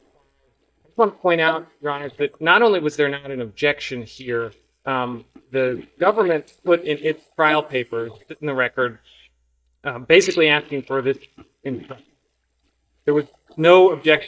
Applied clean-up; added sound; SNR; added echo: neural mask model DeepFilterNet 3.